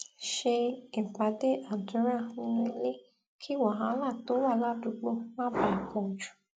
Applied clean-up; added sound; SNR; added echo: none; none; none; none.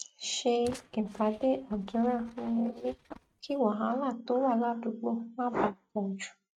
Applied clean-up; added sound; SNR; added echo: neural mask model RNNoise.